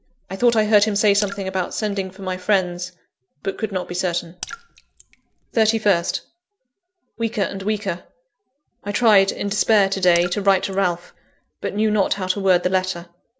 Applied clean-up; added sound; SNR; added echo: none; Raindrop / Splash, splatter; 17 dB; none.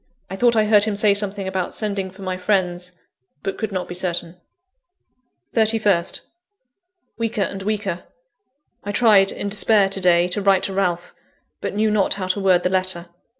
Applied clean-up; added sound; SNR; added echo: none; none; none; none.